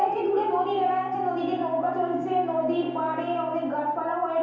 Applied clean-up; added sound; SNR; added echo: none; Bowed string instrument; 15 dB; reverberation time 0.8 s.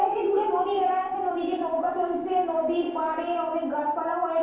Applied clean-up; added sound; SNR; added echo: neural separator model SepFormer DNS4.